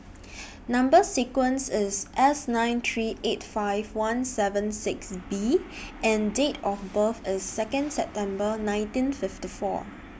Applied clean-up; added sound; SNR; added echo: none; none; none; none.